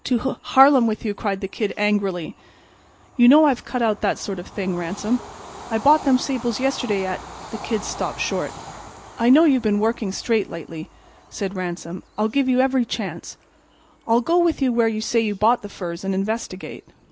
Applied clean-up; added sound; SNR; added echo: none; Train / Bird vocalization, bird call, bird song; 19 dB; none.